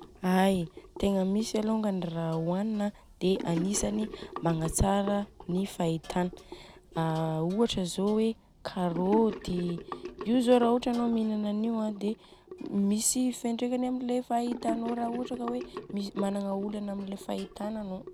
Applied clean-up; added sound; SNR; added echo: none; Sink (filling or washing) / Gurgling; 14 dB; none.